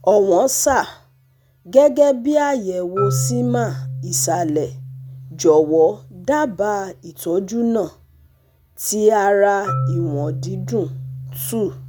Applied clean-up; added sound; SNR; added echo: none; Marimba, xylophone; 10 dB; none.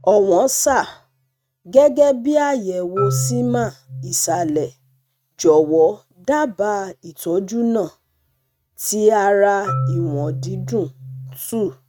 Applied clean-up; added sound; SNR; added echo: neural mask model RNNoise.